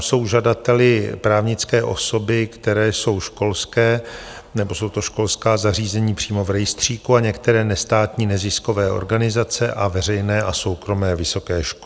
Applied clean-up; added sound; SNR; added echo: none; none; none; none.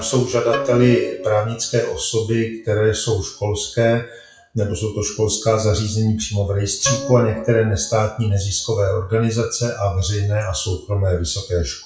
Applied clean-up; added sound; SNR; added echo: classical method WPE with log-MMSE.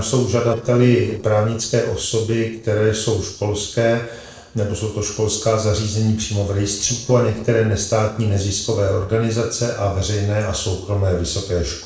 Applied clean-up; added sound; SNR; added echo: neural separator model SepFormer DNS4.